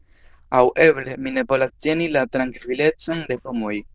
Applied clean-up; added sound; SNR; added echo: neural diffusion model UNIVERSE++.